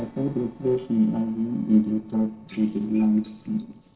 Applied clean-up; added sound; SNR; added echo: neural separator model SepFormer DNS4.